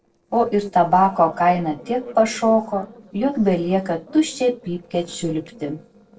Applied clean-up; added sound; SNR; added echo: neural separator model SepFormer DNS4.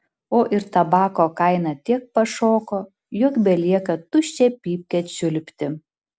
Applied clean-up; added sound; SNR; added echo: none; none; none; none.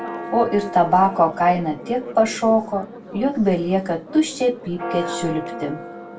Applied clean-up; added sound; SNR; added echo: none; Church bell; 12 dB; reverberation time 0.2 s.